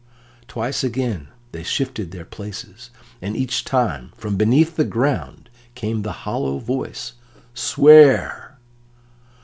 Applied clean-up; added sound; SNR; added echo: none; none; none; none.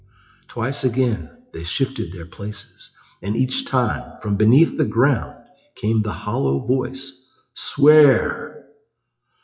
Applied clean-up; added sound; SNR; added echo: classical method WPE with log-MMSE.